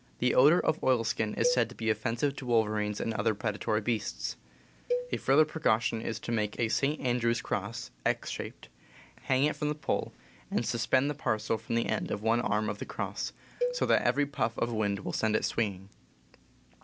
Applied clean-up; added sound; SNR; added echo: none; Cowbell; 8 dB; none.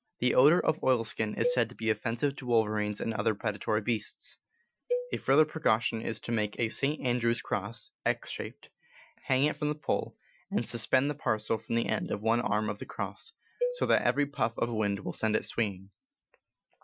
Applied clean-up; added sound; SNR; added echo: classical method Wiener filter.